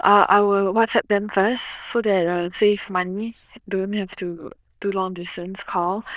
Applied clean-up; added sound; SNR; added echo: neural diffusion model UNIVERSE++.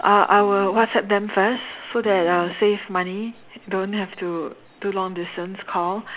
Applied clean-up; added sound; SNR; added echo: none; Piano; 17 dB; none.